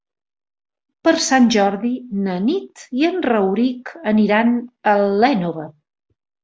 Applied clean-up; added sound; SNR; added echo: none; none; none; none.